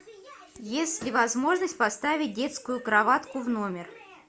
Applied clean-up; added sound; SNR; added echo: none; none; none; none.